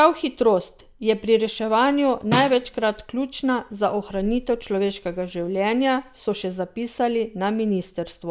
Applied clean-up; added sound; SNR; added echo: none; Snare drum; 8 dB; none.